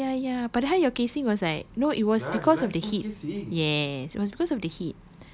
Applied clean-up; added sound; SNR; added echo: none; none; none; none.